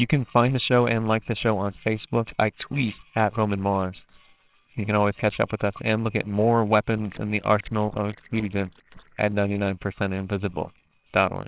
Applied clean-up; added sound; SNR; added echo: neural separator model SepFormer WHAMR!.